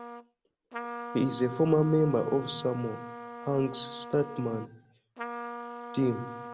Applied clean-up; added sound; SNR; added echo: none; Trumpet; 11 dB; none.